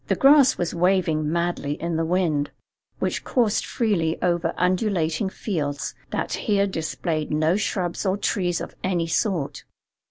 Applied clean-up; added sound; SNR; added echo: none; none; none; none.